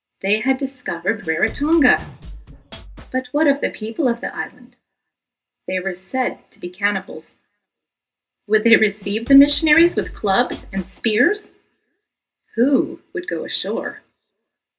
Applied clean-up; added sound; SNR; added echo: none; Drum kit; 15 dB; reverberation time 0.2 s.